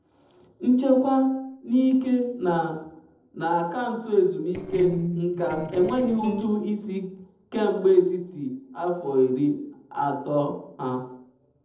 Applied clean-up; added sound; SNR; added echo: neural separator model SepFormer DNS4.